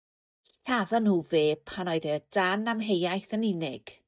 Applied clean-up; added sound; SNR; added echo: neural mask model DeepFilterNet 3.